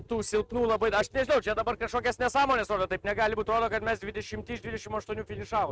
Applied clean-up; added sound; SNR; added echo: neural mask model RNNoise.